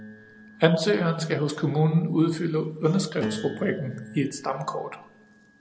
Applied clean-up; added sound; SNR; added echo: none; Piano; 15 dB; none.